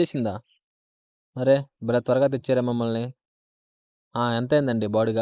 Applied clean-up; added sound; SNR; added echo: neural mask model Resemble Enhance denoiser.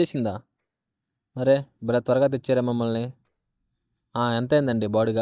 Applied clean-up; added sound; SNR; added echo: neural mask model DeepFilterNet 3.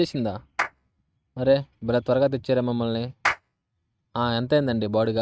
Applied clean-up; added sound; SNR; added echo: neural mask model RNNoise.